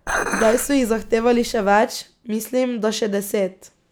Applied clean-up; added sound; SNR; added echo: none; Dishes, pots, and pans; 7 dB; none.